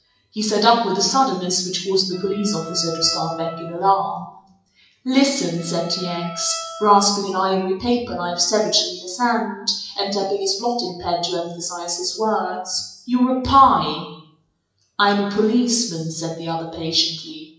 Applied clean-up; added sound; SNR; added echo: classical method WPE with log-MMSE.